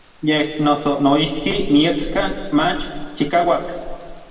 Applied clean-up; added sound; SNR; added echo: none; Rain; 12 dB; reverberation time 1.6 s.